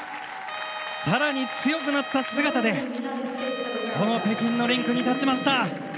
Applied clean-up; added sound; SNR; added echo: none; Trumpet; 11 dB; none.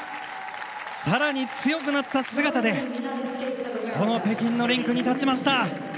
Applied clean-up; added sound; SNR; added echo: none; none; none; none.